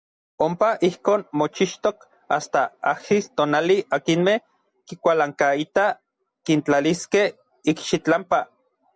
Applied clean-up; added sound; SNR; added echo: none; none; none; none.